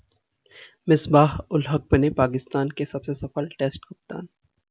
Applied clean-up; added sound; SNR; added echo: none; none; none; none.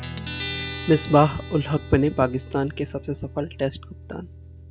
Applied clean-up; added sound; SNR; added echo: none; Guitar; 11 dB; none.